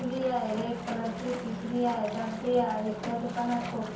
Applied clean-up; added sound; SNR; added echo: none; Splash, splatter; 14 dB; reverberation time 0.6 s.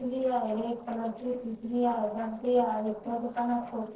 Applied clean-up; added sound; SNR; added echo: neural separator model SepFormer DNS4.